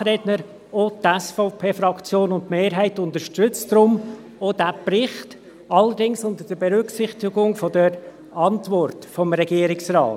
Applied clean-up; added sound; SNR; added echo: none; none; none; none.